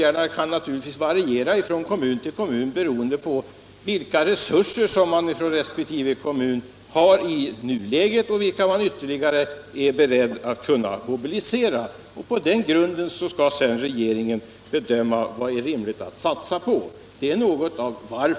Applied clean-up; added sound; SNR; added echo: none; none; none; none.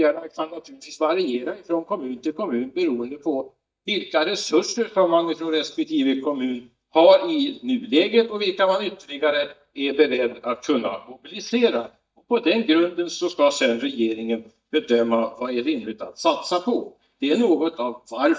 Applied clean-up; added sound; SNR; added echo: neural mask model DeepFilterNet 3.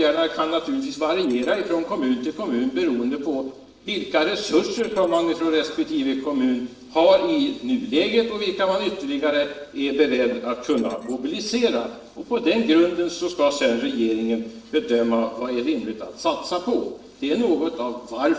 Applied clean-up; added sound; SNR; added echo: neural separator model SepFormer DNS4.